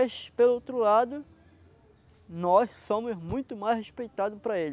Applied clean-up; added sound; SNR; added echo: none; none; none; none.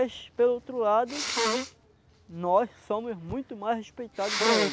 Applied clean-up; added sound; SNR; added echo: none; Sneeze; 3 dB; none.